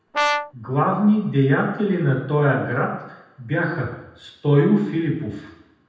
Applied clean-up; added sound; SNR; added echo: none; Brass instrument; 4 dB; reverberation time 0.9 s.